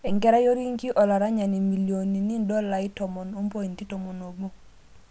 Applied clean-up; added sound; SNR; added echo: none; none; none; none.